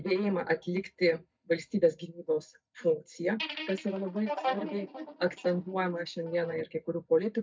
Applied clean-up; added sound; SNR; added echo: neural mask model DeepFilterNet 3.